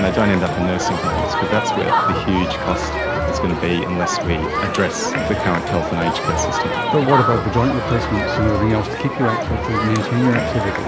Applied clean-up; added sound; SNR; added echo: none; Crowd; 0 dB; none.